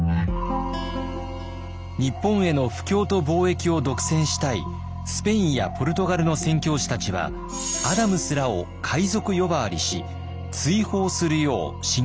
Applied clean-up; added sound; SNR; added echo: none; none; none; none.